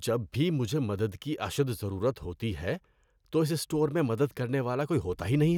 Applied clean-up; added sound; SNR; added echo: none; none; none; none.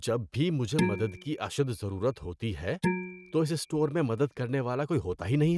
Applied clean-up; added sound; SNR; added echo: neural mask model RNNoise.